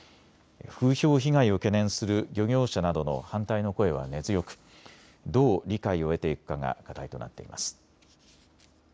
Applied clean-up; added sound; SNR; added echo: none; none; none; none.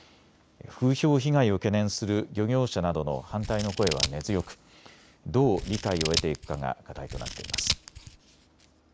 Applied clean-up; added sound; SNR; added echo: none; Scissors; 6 dB; none.